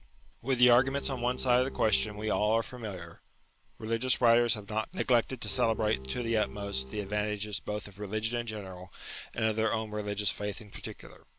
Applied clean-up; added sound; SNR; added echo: none; Bowed string instrument; 13 dB; none.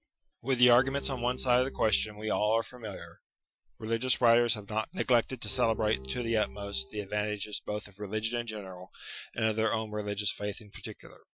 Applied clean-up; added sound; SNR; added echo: classical method Wiener filter.